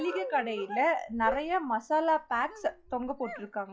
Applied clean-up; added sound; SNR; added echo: classical method log-MMSE.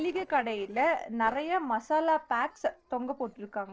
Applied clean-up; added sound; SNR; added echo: neural separator model SepFormer DNS4.